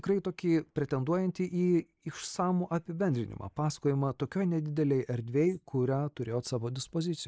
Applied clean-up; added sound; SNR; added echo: neural mask model Resemble Enhance denoiser.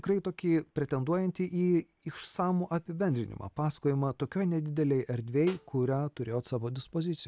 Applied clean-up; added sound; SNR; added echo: none; Snare drum; 20 dB; none.